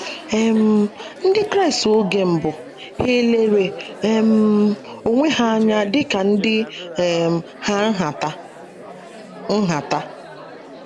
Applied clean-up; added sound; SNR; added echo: none; Chatter; 16 dB; none.